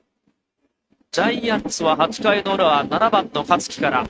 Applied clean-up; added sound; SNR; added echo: neural mask model RNNoise.